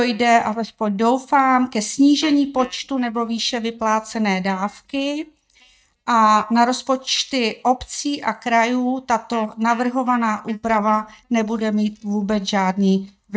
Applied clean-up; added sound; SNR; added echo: neural mask model DeepFilterNet 3.